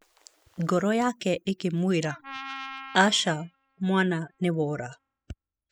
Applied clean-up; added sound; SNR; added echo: classical method spectral subtraction.